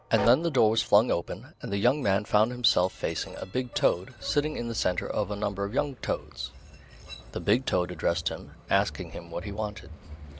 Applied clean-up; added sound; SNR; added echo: none; Train; 16 dB; none.